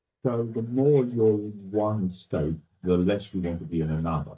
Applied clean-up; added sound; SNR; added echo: neural mask model DeepFilterNet 3.